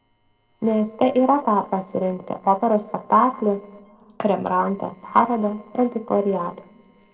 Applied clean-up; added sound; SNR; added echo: neural separator model SepFormer DNS4.